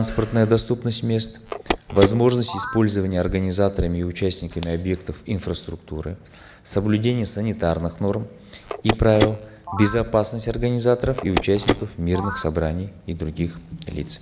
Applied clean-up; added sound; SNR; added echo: none; Telephone; 6 dB; none.